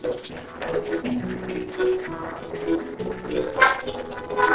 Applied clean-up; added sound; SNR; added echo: neural separator model SepFormer DNS4.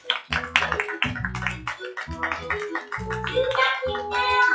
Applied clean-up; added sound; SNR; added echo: classical method WPE with log-MMSE.